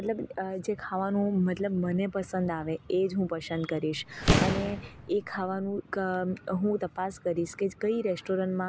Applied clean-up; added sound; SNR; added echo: none; Boom; 0 dB; none.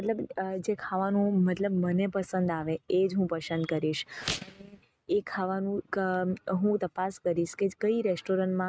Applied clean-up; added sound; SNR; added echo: neural mask model RNNoise.